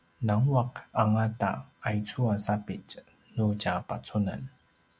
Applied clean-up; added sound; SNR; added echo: none; none; none; none.